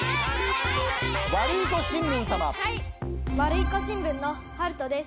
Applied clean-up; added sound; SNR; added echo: none; none; none; none.